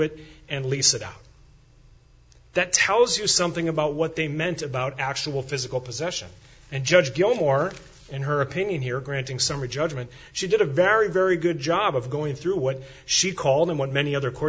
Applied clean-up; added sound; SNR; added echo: none; none; none; none.